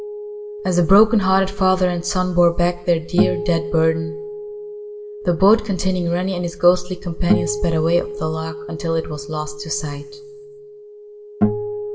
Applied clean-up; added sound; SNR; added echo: none; Acoustic guitar; 8 dB; reverberation time 0.7 s.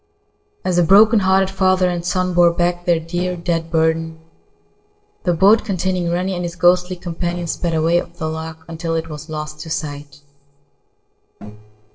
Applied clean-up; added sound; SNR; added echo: neural separator model SepFormer DNS4.